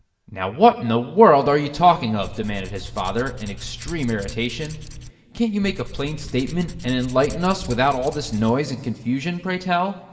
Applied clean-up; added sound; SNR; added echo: none; Tools; 12 dB; reverberation time 2.2 s.